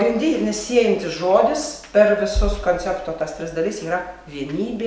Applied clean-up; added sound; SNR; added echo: none; none; none; none.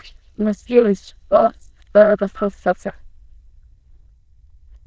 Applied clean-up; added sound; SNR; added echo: neural diffusion model UNIVERSE++.